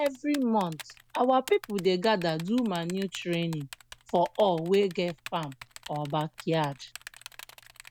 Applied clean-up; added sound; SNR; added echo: none; Typing; 19 dB; none.